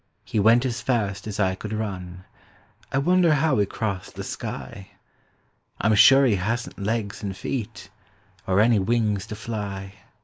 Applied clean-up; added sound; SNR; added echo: neural mask model Resemble Enhance denoiser.